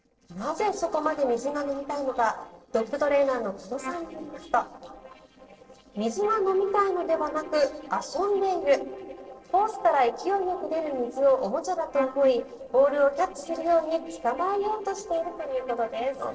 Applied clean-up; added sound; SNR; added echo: neural separator model SepFormer DNS4.